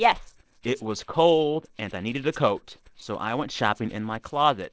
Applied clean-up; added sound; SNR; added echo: neural separator model SepFormer DNS4.